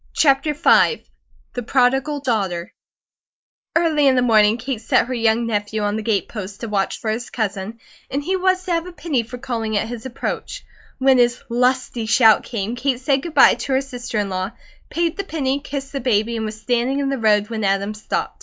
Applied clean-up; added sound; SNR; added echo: neural mask model Resemble Enhance denoiser.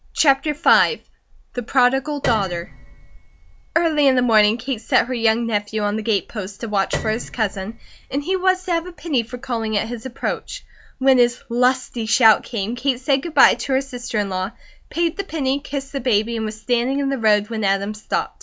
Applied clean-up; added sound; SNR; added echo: none; Piano; 12 dB; none.